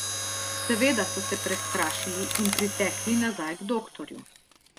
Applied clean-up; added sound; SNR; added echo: none; Mechanisms; 3 dB; none.